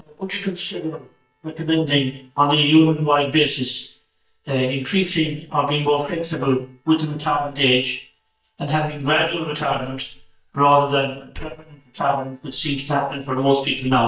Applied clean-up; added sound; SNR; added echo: neural mask model DeepFilterNet 3.